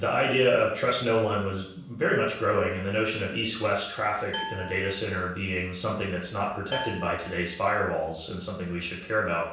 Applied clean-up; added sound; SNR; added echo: none; Glass; 10 dB; reverberation time 0.7 s.